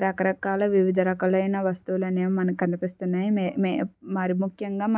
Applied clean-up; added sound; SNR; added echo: none; none; none; none.